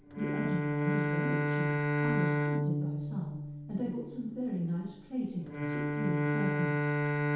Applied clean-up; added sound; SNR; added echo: none; Bowed string instrument; -5 dB; reverberation time 0.8 s.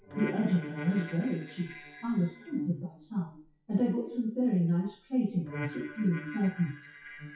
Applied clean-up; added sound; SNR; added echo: classical method WPE with log-MMSE.